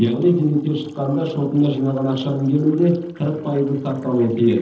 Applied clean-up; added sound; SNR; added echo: neural separator model SepFormer DNS4.